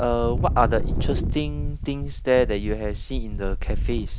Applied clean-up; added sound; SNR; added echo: none; Wind; 0 dB; none.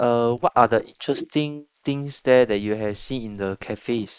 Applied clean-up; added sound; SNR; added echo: neural mask model Resemble Enhance denoiser.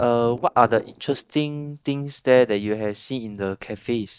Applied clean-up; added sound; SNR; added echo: neural mask model DeepFilterNet 3.